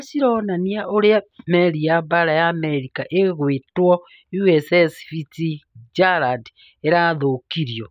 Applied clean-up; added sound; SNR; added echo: none; none; none; none.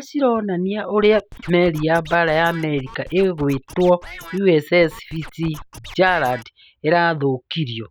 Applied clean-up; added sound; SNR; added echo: none; Scratching (performance technique); 18 dB; none.